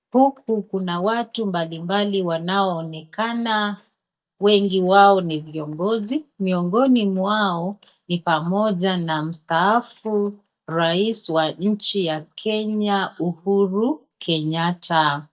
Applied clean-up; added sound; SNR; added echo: neural mask model DeepFilterNet 3.